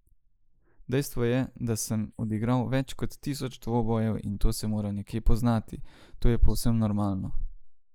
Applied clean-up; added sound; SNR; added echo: neural mask model Resemble Enhance denoiser.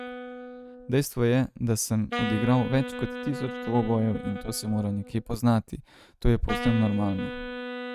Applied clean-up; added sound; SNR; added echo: neural mask model RNNoise.